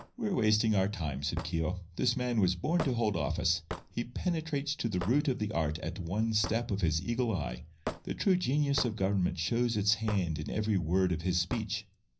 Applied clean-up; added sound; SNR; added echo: none; Hammer / Wood; 15 dB; reverberation time 0.5 s.